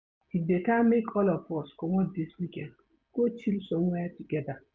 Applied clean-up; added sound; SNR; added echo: none; none; none; none.